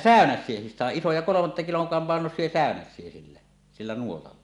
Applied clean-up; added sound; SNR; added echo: none; none; none; none.